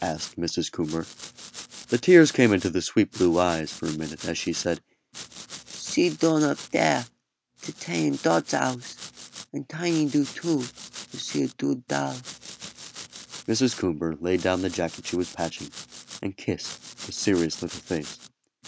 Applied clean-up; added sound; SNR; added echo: none; Domestic sounds, home sounds; 16 dB; none.